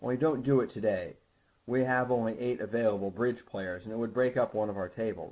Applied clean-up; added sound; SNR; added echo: none; none; none; none.